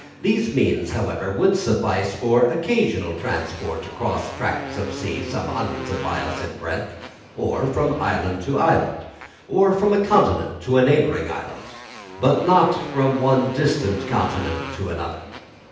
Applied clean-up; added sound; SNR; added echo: none; Motorcycle; 15 dB; reverberation time 0.8 s.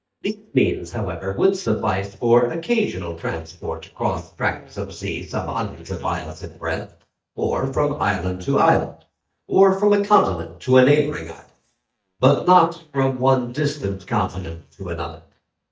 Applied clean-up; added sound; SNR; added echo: neural mask model DeepFilterNet 3.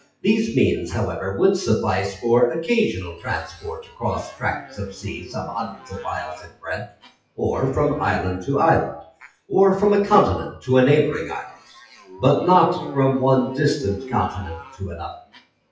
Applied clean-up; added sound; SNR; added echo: classical method WPE with log-MMSE.